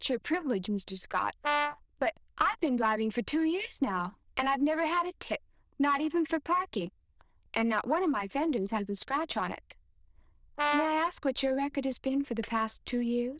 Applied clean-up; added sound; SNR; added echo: neural diffusion model UNIVERSE++.